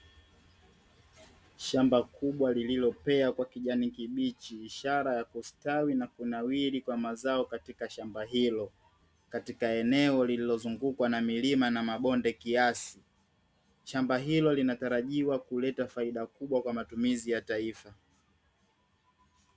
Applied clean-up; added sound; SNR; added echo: none; none; none; none.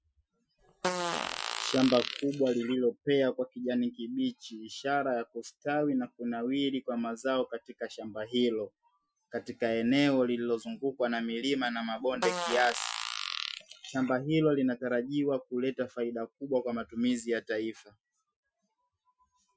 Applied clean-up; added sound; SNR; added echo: classical method Wiener filter.